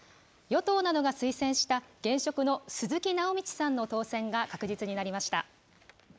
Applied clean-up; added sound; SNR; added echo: none; none; none; none.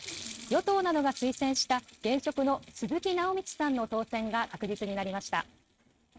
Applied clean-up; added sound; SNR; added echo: neural mask model RNNoise.